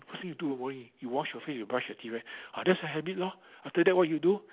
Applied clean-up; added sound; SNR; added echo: none; none; none; none.